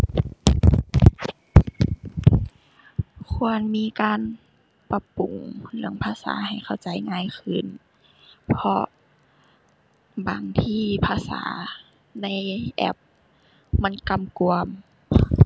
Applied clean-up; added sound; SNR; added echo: none; none; none; none.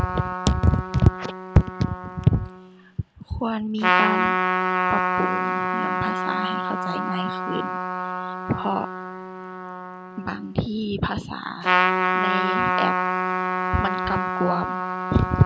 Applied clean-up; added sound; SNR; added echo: none; Trumpet; 0 dB; none.